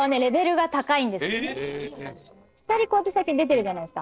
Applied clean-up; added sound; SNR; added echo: neural separator model SepFormer DNS4.